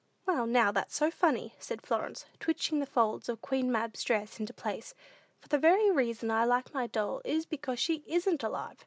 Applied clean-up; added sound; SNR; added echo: none; none; none; none.